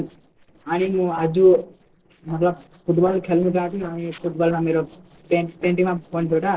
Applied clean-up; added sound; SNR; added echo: neural separator model SepFormer DNS4.